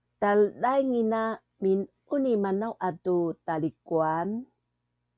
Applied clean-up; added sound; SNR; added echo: none; none; none; none.